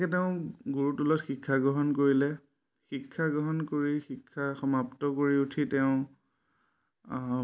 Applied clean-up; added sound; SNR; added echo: none; none; none; none.